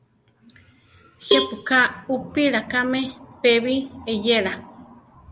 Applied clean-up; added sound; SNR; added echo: none; Cowbell; 1 dB; none.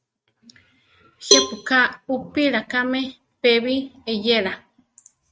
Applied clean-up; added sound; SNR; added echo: neural mask model RNNoise.